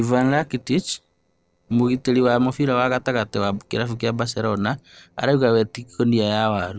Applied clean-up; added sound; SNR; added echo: neural separator model SepFormer DNS4.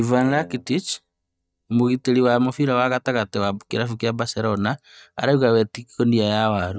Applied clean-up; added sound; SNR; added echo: neural mask model DeepFilterNet 3.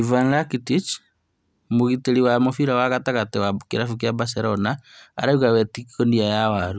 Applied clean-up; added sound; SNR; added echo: none; none; none; none.